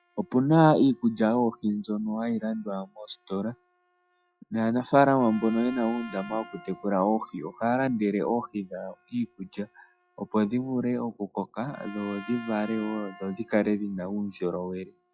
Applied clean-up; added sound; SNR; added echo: classical method log-MMSE.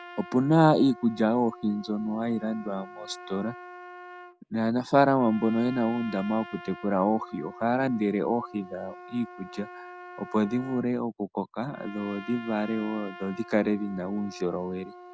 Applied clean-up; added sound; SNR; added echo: none; Trumpet; 17 dB; none.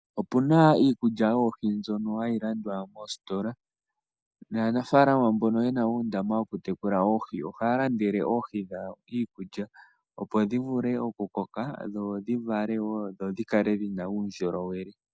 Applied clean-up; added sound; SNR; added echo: none; none; none; none.